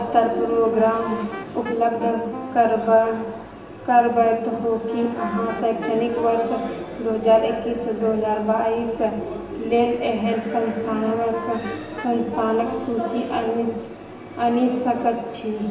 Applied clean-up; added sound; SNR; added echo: none; Wind instrument, woodwind instrument; 12 dB; reverberation time 0.9 s.